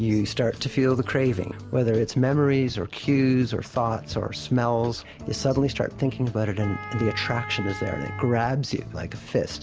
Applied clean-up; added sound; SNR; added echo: none; Wind instrument, woodwind instrument; 13 dB; none.